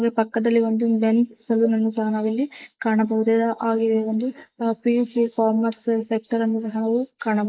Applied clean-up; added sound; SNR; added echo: neural mask model Resemble Enhance denoiser.